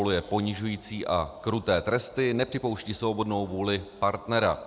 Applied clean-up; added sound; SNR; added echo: none; none; none; none.